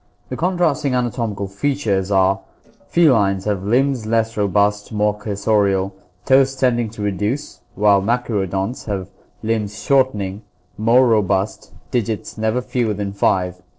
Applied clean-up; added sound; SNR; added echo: neural separator model SepFormer DNS4.